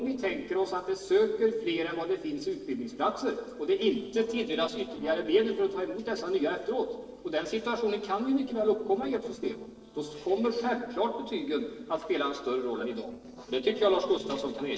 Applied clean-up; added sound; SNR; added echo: neural separator model SepFormer DNS4.